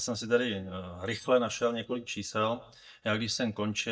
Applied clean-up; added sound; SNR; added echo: neural mask model DeepFilterNet 3.